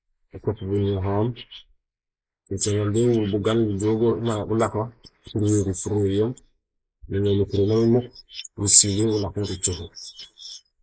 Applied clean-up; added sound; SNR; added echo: neural mask model Resemble Enhance denoiser.